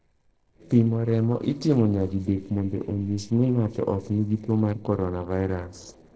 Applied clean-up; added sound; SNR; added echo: neural separator model SepFormer DNS4.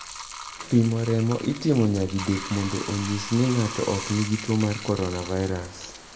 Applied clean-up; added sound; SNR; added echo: none; Bathtub (filling or washing); 12 dB; reverberation time 0.5 s.